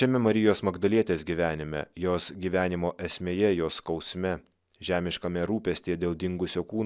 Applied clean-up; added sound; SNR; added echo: none; none; none; none.